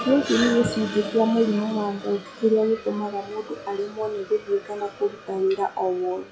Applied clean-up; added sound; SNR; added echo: classical method log-MMSE.